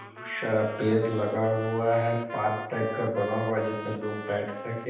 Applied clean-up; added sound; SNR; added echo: none; Trumpet; 13 dB; reverberation time 0.9 s.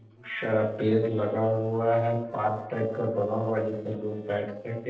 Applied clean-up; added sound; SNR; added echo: neural separator model SepFormer DNS4.